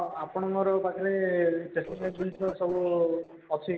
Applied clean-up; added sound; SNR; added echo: neural separator model SepFormer DNS4.